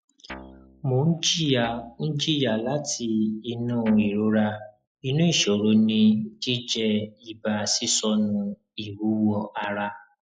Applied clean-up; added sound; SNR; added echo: classical method log-MMSE.